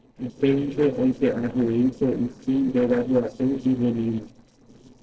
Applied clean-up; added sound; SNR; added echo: neural separator model SepFormer DNS4.